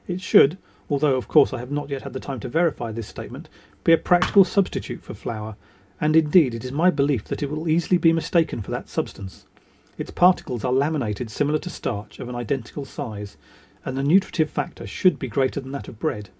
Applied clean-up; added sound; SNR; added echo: none; Thump, thud; 6 dB; reverberation time 0.3 s.